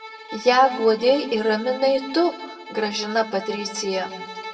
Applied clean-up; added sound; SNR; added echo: none; Bowed string instrument; 15 dB; reverberation time 0.9 s.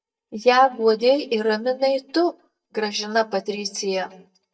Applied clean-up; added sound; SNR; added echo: neural mask model DeepFilterNet 3.